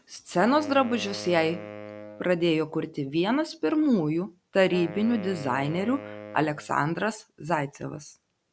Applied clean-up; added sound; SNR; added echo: none; Wind instrument, woodwind instrument; 16 dB; none.